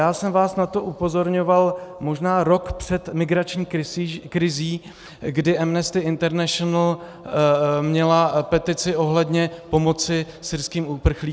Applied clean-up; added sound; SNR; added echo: none; none; none; none.